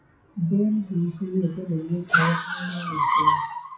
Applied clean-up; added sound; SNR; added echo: classical method WPE with log-MMSE.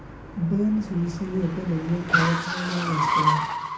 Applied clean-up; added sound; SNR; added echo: none; Car; 1 dB; reverberation time 0.4 s.